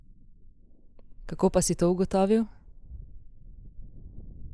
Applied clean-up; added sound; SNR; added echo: neural mask model Resemble Enhance denoiser.